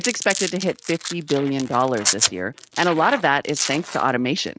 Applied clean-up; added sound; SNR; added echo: neural mask model RNNoise.